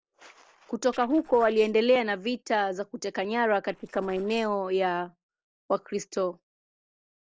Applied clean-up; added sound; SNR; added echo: neural separator model SepFormer DNS4.